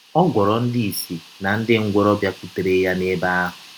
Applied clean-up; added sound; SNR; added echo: none; none; none; none.